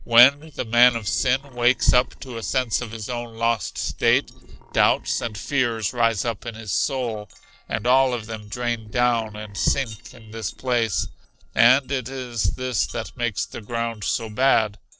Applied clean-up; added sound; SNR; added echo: neural separator model SepFormer DNS4.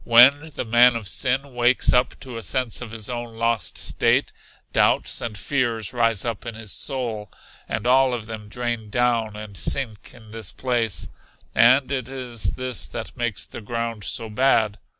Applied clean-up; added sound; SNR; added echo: none; none; none; none.